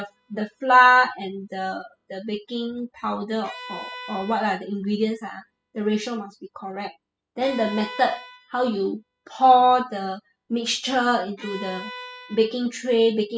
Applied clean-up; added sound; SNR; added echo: classical method spectral subtraction.